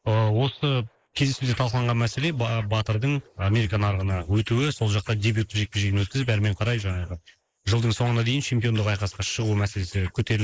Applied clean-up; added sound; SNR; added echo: neural mask model Resemble Enhance denoiser.